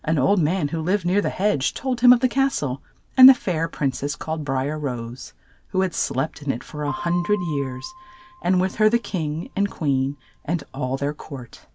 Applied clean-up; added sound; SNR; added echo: none; Piano; 17 dB; none.